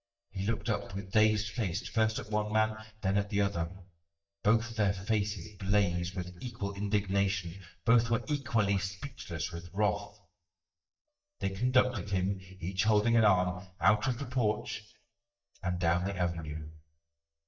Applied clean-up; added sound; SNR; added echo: neural mask model DeepFilterNet 3.